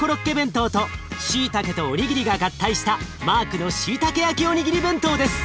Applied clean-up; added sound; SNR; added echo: none; none; none; none.